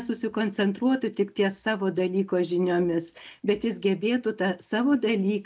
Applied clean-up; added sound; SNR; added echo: none; none; none; none.